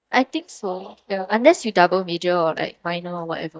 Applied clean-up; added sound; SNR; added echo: neural mask model DeepFilterNet 3.